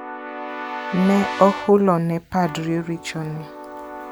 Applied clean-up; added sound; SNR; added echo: none; Keyboard (musical) / Brass instrument; 11 dB; none.